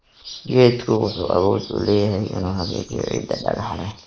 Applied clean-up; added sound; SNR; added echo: neural mask model Resemble Enhance denoiser.